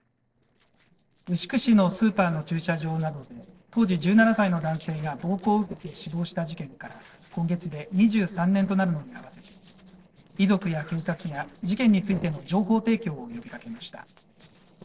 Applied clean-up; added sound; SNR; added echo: neural separator model SepFormer DNS4.